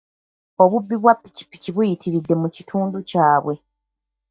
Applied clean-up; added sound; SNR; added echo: neural mask model DeepFilterNet 3.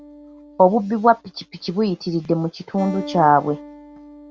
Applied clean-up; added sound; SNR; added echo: none; Acoustic guitar; 17 dB; none.